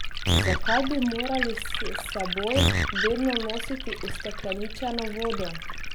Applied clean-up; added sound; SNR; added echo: none; Liquid + Animal; -2 dB; none.